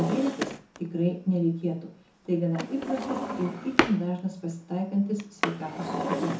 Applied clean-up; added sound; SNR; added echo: none; Drawer open or close; 4 dB; reverberation time 0.6 s.